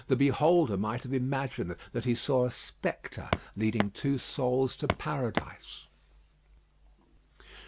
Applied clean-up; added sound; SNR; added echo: none; Walk, footsteps; 3 dB; none.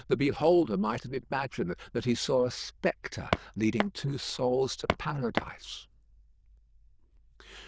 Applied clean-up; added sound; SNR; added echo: neural diffusion model UNIVERSE++.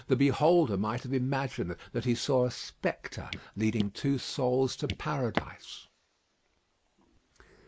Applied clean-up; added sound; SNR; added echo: neural mask model Resemble Enhance denoiser.